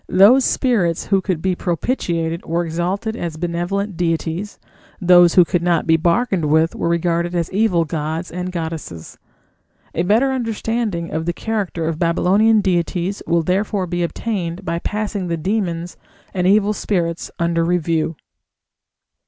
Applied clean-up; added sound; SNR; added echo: none; none; none; none.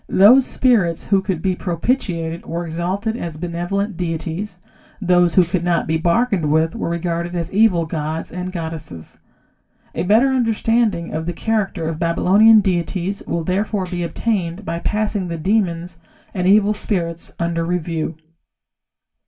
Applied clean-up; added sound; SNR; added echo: none; Tambourine; 18 dB; reverberation time 0.2 s.